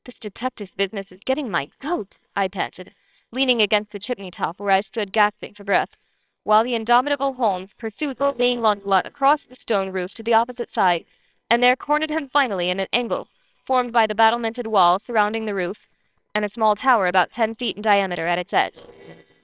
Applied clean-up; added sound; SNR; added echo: neural separator model SepFormer WHAMR!.